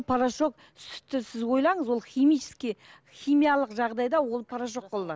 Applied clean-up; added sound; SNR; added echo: none; none; none; none.